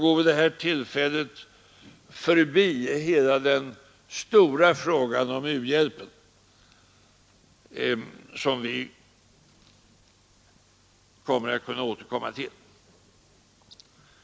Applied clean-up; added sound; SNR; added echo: none; none; none; none.